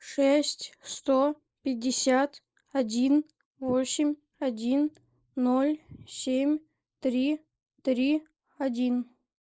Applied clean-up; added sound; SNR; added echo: neural mask model Resemble Enhance denoiser.